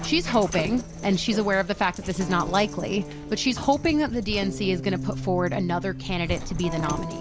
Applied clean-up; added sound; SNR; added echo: none; Dog; 12 dB; none.